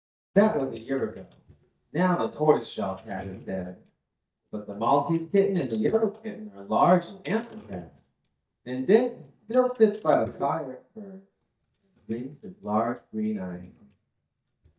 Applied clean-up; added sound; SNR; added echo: neural mask model DeepFilterNet 3.